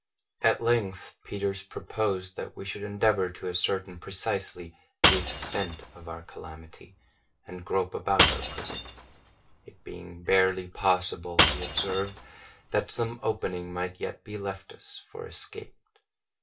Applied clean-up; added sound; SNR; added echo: none; Shatter / Crushing; 0 dB; reverberation time 0.2 s.